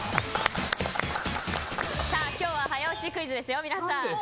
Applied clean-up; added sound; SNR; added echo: none; none; none; none.